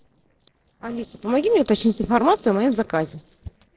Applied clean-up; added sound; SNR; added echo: neural separator model SepFormer DNS4.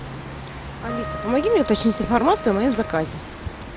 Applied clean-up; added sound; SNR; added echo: none; Trumpet; 12 dB; none.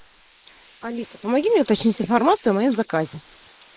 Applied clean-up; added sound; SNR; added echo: neural mask model Resemble Enhance denoiser.